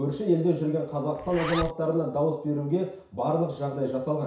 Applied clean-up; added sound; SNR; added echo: none; Zipper (clothing); 13 dB; reverberation time 0.6 s.